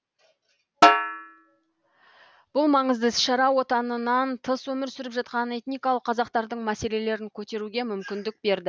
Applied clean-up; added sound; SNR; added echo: none; Snare drum; -3 dB; none.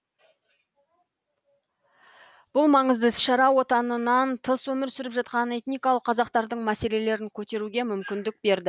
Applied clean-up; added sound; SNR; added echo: none; none; none; none.